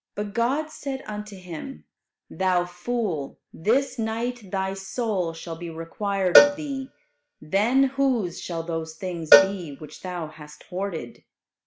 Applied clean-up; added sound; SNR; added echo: none; Cowbell; -3 dB; none.